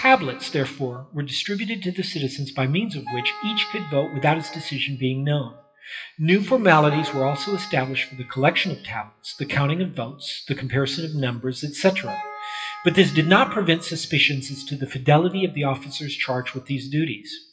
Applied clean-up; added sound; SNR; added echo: classical method WPE with log-MMSE.